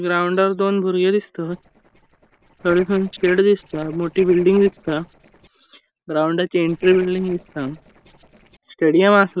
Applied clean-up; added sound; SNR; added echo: neural separator model SepFormer DNS4.